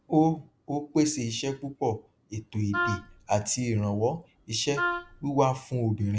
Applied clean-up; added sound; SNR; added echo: none; Wind instrument, woodwind instrument; 4 dB; none.